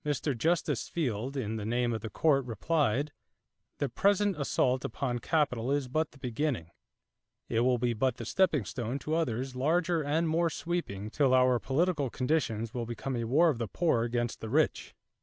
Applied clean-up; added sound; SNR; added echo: none; none; none; none.